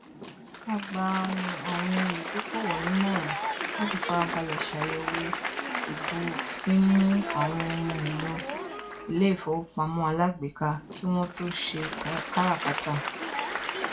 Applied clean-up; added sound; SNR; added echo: none; Applause; 5 dB; reverberation time 0.2 s.